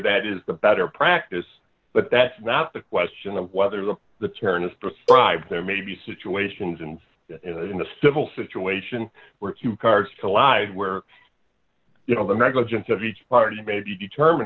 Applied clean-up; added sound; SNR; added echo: neural separator model SepFormer DNS4.